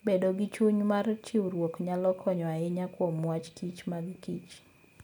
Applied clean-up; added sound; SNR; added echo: none; none; none; none.